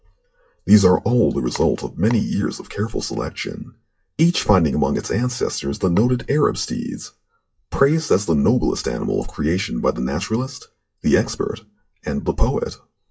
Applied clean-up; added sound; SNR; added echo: classical method WPE with log-MMSE.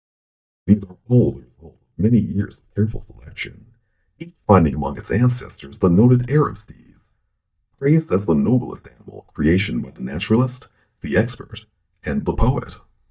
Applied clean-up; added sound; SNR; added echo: neural mask model DeepFilterNet 3.